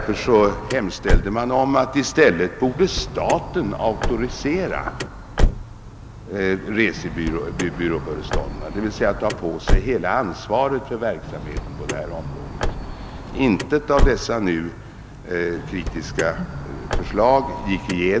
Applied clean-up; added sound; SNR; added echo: none; Car; 3 dB; none.